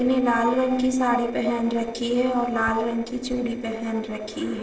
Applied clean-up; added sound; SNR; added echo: neural separator model SepFormer DNS4.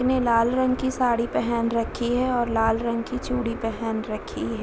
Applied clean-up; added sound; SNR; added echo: none; none; none; none.